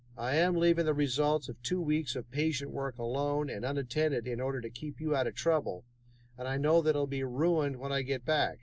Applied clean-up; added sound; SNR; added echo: none; none; none; none.